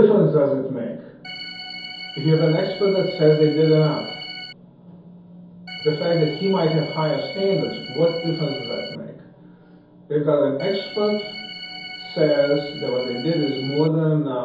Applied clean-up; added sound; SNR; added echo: none; Organ; 13 dB; reverberation time 0.6 s.